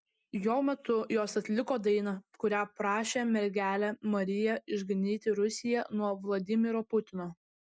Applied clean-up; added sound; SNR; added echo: none; none; none; none.